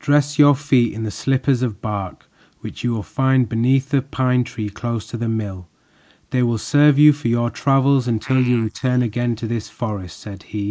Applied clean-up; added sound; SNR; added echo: neural mask model Resemble Enhance denoiser.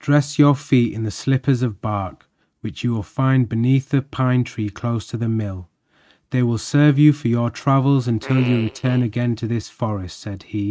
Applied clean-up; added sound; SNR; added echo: neural mask model RNNoise.